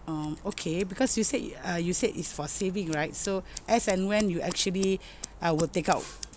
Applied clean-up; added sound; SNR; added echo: none; Scissors; 16 dB; none.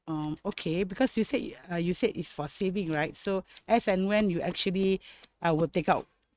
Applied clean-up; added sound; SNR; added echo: neural mask model RNNoise.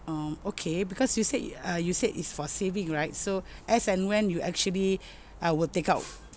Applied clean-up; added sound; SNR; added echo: none; none; none; none.